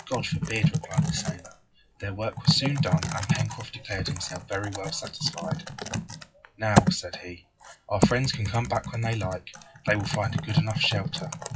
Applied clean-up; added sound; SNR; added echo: classical method WPE with log-MMSE.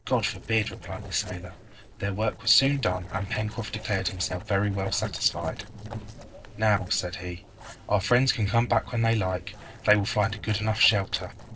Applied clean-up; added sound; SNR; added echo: neural separator model SepFormer DNS4.